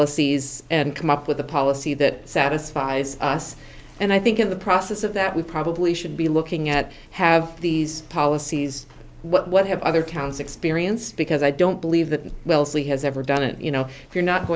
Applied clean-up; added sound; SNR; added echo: none; none; none; none.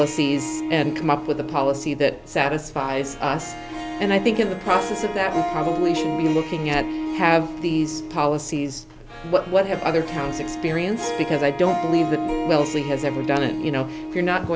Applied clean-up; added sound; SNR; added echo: none; Harp; 6 dB; none.